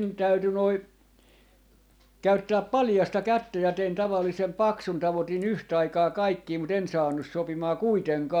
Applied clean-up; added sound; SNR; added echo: none; none; none; none.